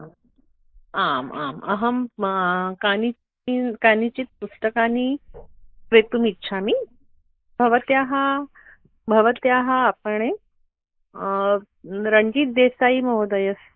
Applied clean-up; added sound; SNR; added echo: neural mask model Resemble Enhance denoiser.